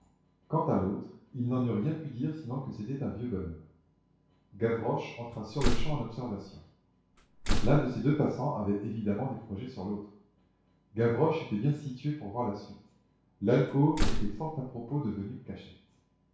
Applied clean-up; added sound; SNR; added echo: none; Slam; -2 dB; reverberation time 0.6 s.